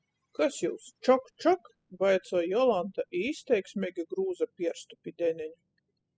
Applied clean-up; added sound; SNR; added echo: classical method spectral subtraction.